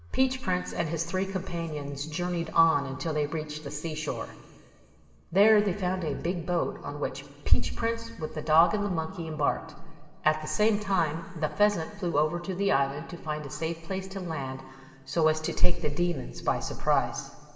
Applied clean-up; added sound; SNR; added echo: none; none; none; reverberation time 2.6 s.